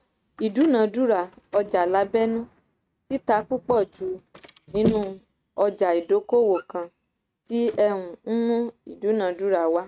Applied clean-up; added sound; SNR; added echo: neural mask model RNNoise.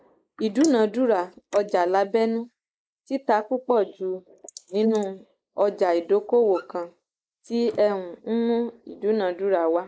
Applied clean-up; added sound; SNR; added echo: neural mask model Resemble Enhance denoiser.